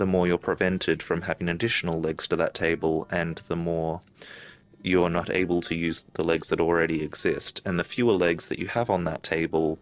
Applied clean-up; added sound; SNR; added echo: neural separator model SepFormer DNS4.